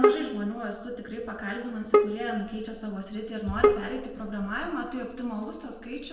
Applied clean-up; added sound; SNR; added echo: none; Bowed string instrument; -4 dB; reverberation time 0.7 s.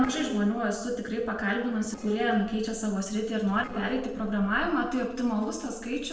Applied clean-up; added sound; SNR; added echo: neural separator model SepFormer DNS4.